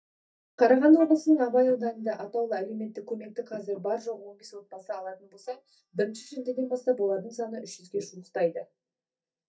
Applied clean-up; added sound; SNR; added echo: neural mask model DeepFilterNet 3.